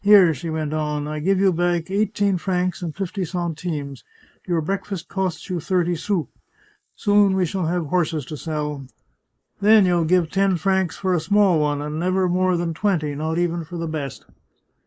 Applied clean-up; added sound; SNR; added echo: neural mask model Resemble Enhance denoiser.